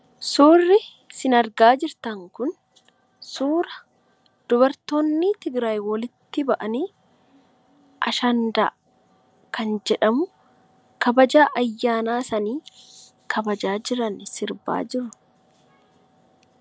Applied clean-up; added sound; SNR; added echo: none; none; none; none.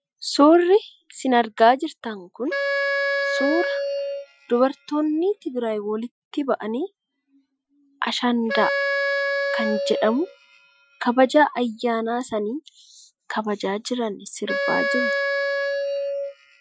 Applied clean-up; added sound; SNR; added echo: classical method Wiener filter.